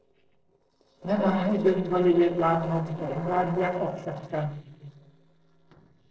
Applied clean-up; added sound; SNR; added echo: neural separator model SepFormer DNS4.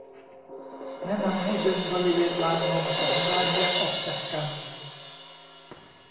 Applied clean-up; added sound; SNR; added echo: none; Crash cymbal; 0 dB; reverberation time 1.2 s.